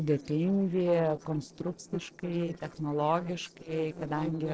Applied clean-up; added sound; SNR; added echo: neural separator model SepFormer DNS4.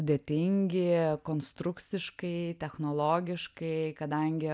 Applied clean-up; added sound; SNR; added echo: none; none; none; none.